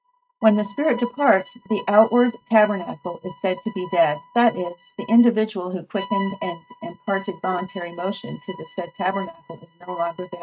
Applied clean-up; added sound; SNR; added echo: neural mask model RNNoise.